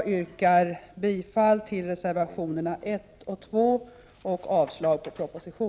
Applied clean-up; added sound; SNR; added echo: none; none; none; none.